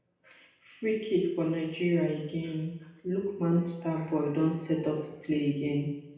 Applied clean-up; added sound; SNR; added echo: none; none; none; reverberation time 0.8 s.